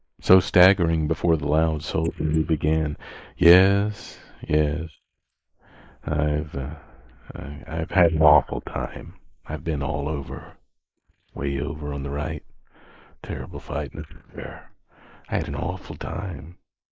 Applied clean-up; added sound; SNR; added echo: neural mask model Resemble Enhance denoiser.